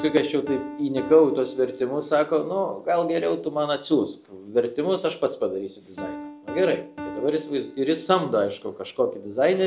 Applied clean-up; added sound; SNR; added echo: none; Piano; 16 dB; none.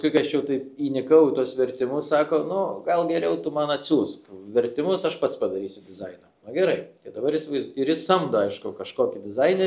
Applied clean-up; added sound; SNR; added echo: none; none; none; none.